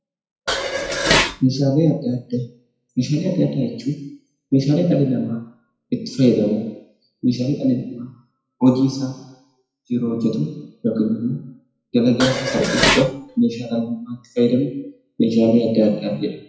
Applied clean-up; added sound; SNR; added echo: classical method WPE with log-MMSE.